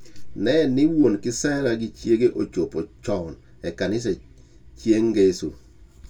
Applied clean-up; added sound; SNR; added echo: none; none; none; reverberation time 0.2 s.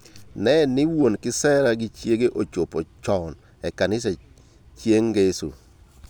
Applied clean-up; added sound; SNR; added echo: none; none; none; none.